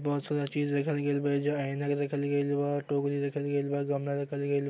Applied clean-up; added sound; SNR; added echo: none; none; none; none.